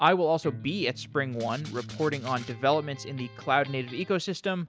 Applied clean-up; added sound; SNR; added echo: none; Electric guitar + Rattle (instrument); 15 dB; none.